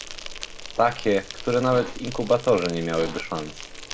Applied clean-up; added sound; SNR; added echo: none; Fart + Insect; 11 dB; none.